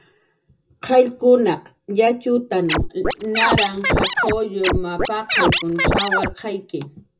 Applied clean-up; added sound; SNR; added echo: none; Scratching (performance technique); -1 dB; reverberation time 0.2 s.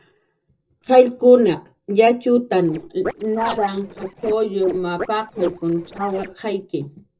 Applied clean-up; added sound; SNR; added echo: neural separator model SepFormer DNS4.